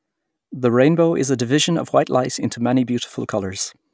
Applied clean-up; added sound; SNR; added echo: none; none; none; none.